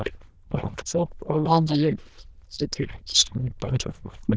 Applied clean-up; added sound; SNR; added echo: neural diffusion model UNIVERSE++.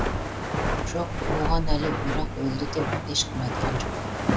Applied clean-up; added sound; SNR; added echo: none; Walk, footsteps; -4 dB; none.